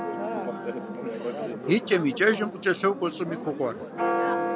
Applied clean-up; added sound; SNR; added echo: none; Church bell; 3 dB; none.